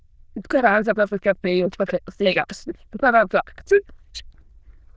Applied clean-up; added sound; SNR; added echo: neural diffusion model UNIVERSE++.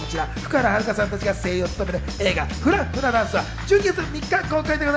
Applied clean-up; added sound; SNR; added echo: none; none; none; none.